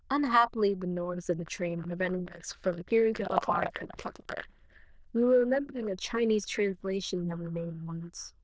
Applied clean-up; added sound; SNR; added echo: neural diffusion model UNIVERSE++.